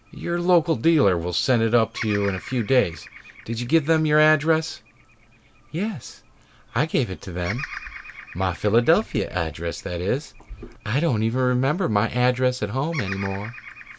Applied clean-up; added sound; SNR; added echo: none; Bird vocalization, bird call, bird song; 18 dB; none.